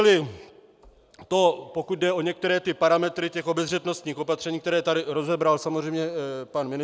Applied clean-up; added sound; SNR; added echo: none; none; none; none.